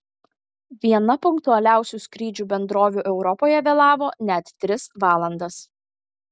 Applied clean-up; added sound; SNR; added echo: none; none; none; none.